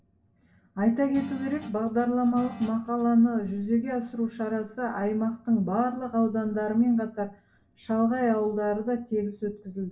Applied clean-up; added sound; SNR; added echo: none; Guitar; 17 dB; reverberation time 0.2 s.